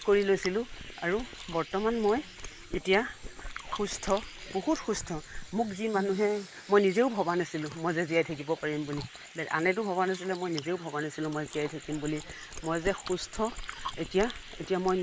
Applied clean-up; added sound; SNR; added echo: neural mask model Resemble Enhance denoiser.